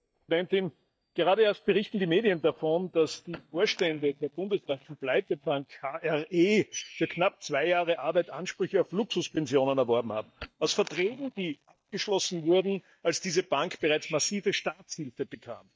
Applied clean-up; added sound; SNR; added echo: neural mask model DeepFilterNet 3.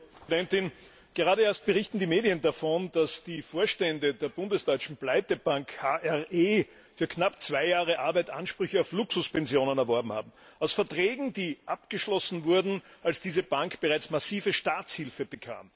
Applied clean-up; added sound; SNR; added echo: none; none; none; none.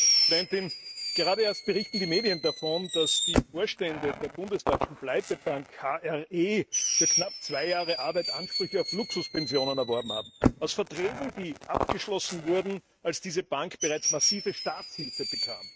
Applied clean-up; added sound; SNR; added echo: neural mask model RNNoise.